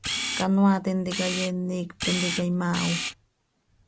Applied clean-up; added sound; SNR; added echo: none; Camera; 7 dB; none.